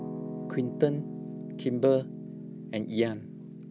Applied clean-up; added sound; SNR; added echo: none; Piano; 8 dB; none.